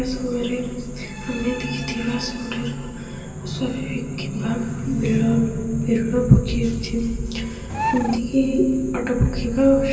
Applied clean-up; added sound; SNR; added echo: none; Bird; 3 dB; reverberation time 2.3 s.